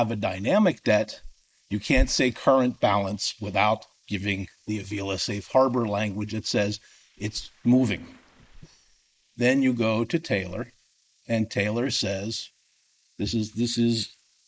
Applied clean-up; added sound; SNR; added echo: neural mask model Resemble Enhance denoiser.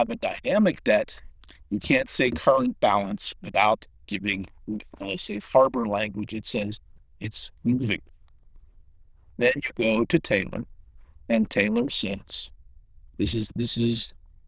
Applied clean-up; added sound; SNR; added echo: neural diffusion model UNIVERSE++.